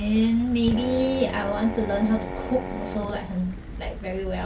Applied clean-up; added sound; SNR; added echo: none; Drill; 11 dB; none.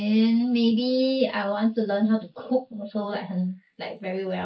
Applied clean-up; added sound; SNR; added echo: neural mask model Resemble Enhance denoiser.